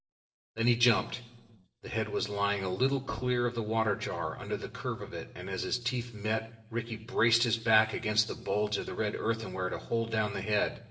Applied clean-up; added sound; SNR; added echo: neural separator model SepFormer DNS4.